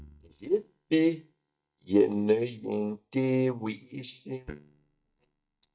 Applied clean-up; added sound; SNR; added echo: neural mask model DeepFilterNet 3.